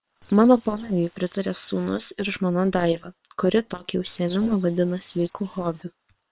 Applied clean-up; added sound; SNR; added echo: neural separator model SepFormer WHAM!.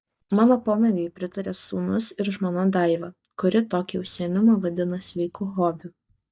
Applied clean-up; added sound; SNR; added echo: neural mask model DeepFilterNet 3.